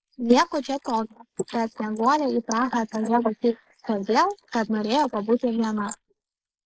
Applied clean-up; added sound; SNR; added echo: neural mask model Resemble Enhance denoiser.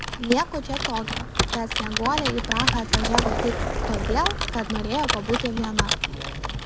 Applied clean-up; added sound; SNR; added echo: none; Computer keyboard + Vehicle; -2 dB; none.